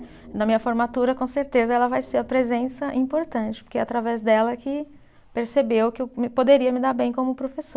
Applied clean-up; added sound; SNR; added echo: none; none; none; none.